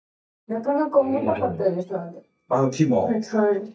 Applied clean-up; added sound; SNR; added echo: neural mask model DeepFilterNet 3.